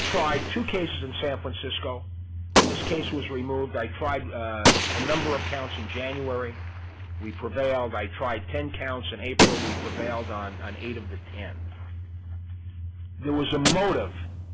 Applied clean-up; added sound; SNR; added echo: none; Gunshot, gunfire; 1 dB; none.